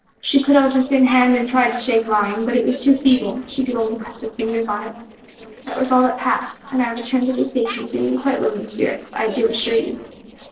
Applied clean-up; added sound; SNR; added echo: neural separator model SepFormer DNS4.